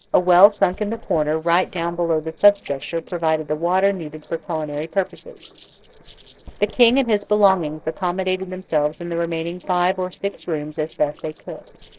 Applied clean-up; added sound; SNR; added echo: neural separator model SepFormer DNS4.